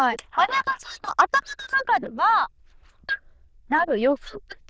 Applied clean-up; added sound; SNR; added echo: neural diffusion model UNIVERSE++.